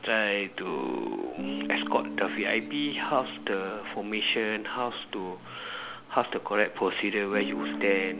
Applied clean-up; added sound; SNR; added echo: none; Guitar; 10 dB; none.